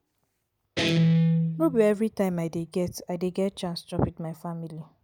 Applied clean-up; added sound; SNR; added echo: none; Guitar; -1 dB; none.